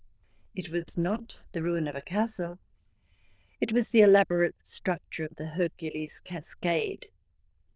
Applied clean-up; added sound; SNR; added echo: neural diffusion model UNIVERSE++.